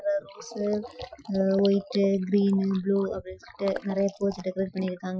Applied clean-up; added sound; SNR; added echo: classical method Wiener filter.